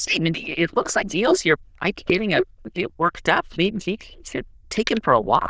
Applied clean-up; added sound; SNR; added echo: neural diffusion model UNIVERSE++.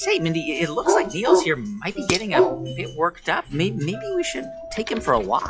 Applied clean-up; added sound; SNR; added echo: classical method log-MMSE.